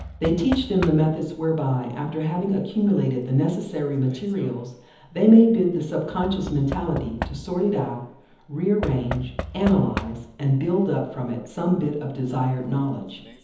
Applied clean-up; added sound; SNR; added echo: none; Knock / Wood; 14 dB; reverberation time 1.3 s.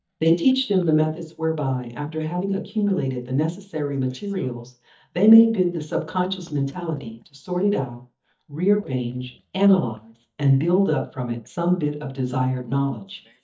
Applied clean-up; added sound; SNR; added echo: neural mask model DeepFilterNet 3.